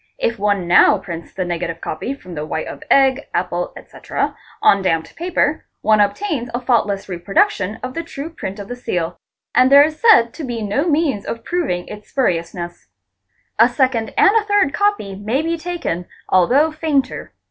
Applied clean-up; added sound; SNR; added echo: none; none; none; none.